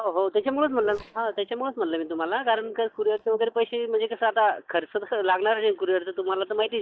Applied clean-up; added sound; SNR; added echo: neural mask model DeepFilterNet 3.